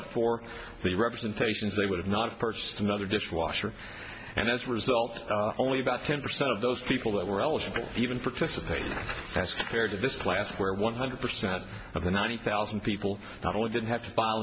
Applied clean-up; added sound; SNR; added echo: none; none; none; none.